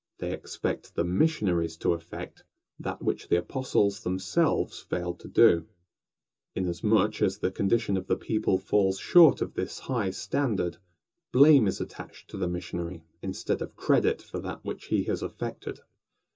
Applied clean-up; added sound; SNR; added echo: none; none; none; reverberation time 0.2 s.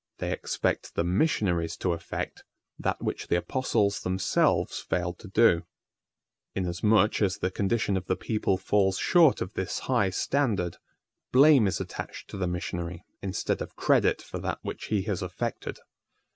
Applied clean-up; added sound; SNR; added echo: none; none; none; none.